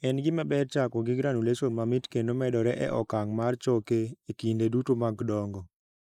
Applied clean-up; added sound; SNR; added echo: neural mask model Resemble Enhance denoiser.